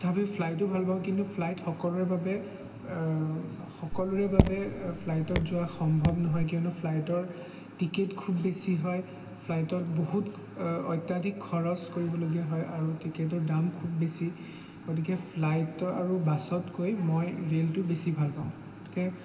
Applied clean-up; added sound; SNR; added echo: none; Raindrop / Drip; 1 dB; reverberation time 3.0 s.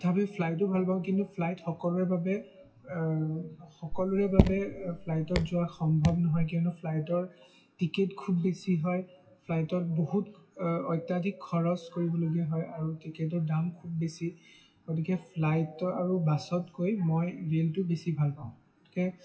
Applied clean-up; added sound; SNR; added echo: classical method WPE with log-MMSE.